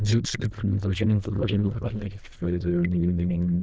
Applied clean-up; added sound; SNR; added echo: neural diffusion model UNIVERSE++.